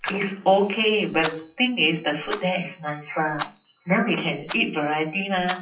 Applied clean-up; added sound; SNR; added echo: classical method WPE with log-MMSE.